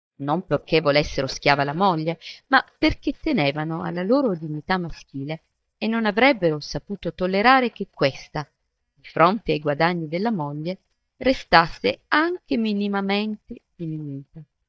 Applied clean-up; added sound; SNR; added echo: neural mask model DeepFilterNet 3.